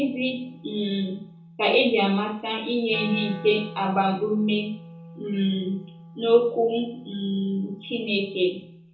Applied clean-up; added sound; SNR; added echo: none; Wind instrument, woodwind instrument; 17 dB; reverberation time 0.6 s.